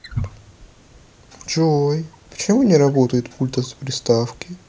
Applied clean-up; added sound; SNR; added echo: none; Wild animals; 17 dB; none.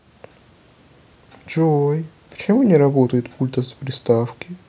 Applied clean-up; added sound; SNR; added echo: none; none; none; none.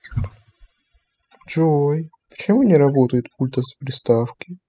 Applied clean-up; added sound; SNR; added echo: classical method spectral subtraction.